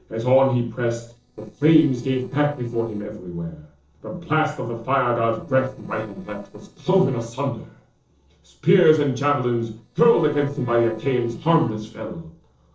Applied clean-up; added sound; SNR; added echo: neural separator model SepFormer DNS4.